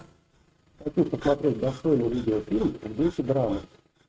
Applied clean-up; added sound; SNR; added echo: neural mask model RNNoise.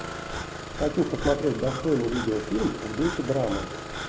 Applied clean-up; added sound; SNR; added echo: none; Breathing + Engine starting; 7 dB; none.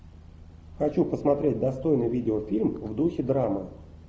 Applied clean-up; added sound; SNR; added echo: none; none; none; none.